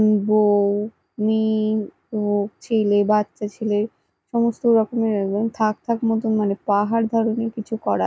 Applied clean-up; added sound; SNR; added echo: none; none; none; none.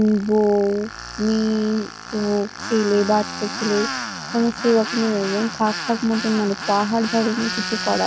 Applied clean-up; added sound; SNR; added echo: none; Tools; 9 dB; none.